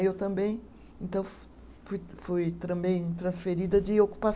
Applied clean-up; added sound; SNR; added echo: none; none; none; none.